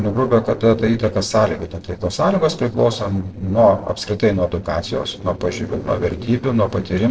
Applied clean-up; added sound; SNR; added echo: neural separator model SepFormer DNS4.